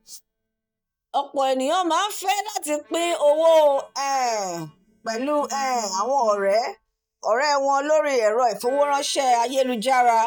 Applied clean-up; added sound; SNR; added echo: neural mask model DeepFilterNet 3.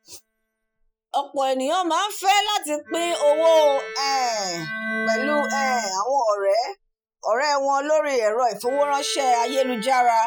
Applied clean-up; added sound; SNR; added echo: classical method Wiener filter.